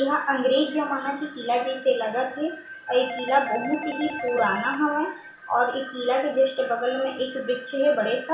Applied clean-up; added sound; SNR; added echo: none; Doorbell; 11 dB; reverberation time 0.5 s.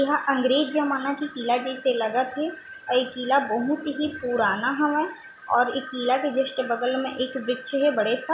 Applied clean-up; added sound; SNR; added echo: none; none; none; none.